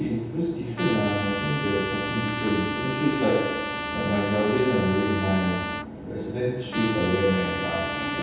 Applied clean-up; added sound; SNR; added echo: none; Trumpet; 6 dB; reverberation time 0.8 s.